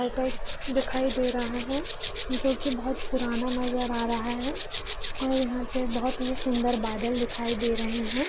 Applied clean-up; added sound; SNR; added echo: none; Tools; 2 dB; none.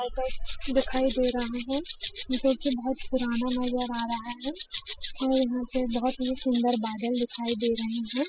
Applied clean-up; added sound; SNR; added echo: classical method spectral subtraction.